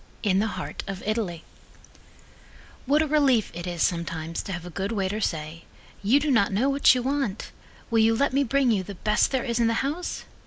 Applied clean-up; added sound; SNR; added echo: none; none; none; none.